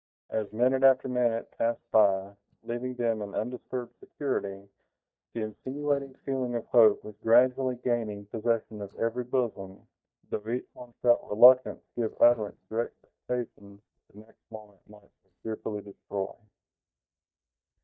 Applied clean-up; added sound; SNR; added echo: neural mask model DeepFilterNet 3.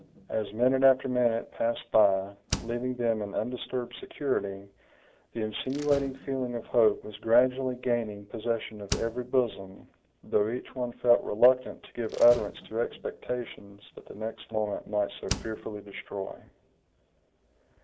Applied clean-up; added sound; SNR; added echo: none; Slam; 16 dB; none.